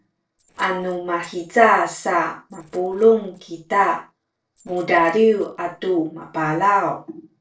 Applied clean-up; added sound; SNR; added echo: neural separator model SepFormer DNS4.